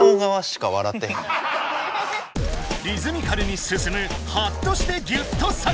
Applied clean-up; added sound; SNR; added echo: none; Marimba, xylophone; -3 dB; none.